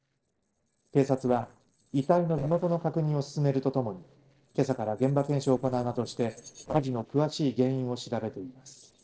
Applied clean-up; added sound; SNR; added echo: neural separator model SepFormer DNS4.